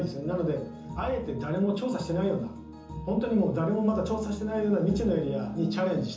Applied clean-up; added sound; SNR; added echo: none; none; none; reverberation time 0.6 s.